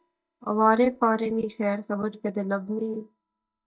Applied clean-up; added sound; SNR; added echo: neural mask model DeepFilterNet 3.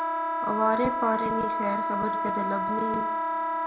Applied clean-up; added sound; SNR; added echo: none; Wind instrument, woodwind instrument; -3 dB; reverberation time 0.6 s.